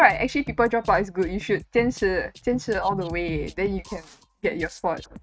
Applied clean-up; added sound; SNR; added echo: neural mask model RNNoise.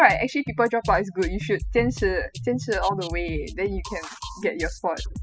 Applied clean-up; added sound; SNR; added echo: classical method spectral subtraction.